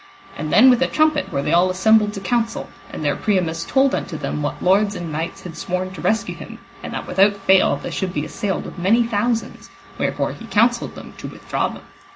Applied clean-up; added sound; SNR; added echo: none; none; none; none.